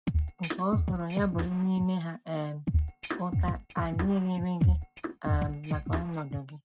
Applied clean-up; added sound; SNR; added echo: neural mask model RNNoise.